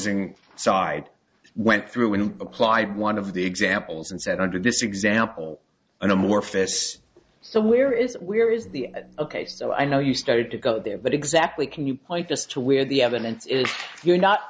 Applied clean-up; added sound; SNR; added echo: neural separator model SepFormer DNS4.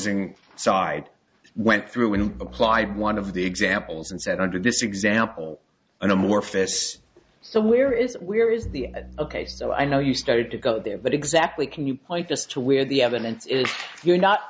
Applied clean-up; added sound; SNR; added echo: none; Bowed string instrument; 18 dB; none.